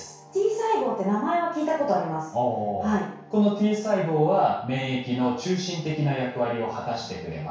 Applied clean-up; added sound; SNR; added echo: none; none; none; reverberation time 0.6 s.